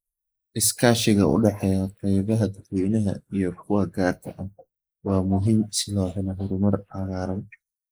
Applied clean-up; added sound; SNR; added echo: neural mask model Resemble Enhance denoiser.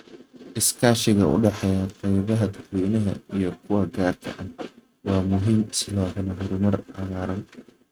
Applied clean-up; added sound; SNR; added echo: neural mask model RNNoise.